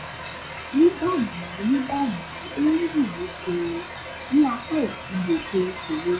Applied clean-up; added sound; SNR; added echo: classical method log-MMSE.